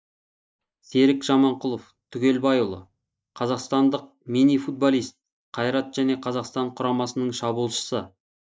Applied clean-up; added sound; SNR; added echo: neural mask model DeepFilterNet 3.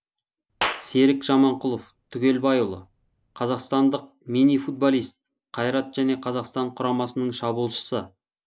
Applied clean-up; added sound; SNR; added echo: none; Clapping; 12 dB; none.